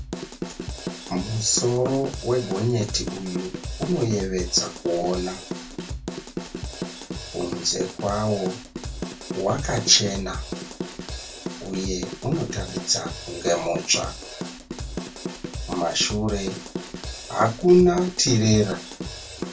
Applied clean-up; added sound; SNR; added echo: none; Drum / Drum kit; 8 dB; reverberation time 0.2 s.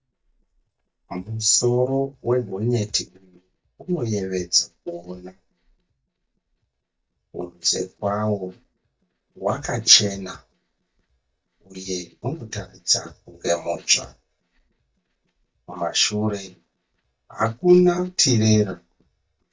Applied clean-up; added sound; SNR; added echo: neural mask model DeepFilterNet 3.